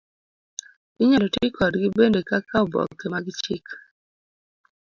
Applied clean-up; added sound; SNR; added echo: none; none; none; none.